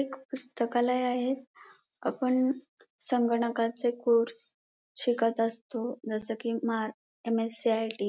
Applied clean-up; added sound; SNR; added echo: none; none; none; none.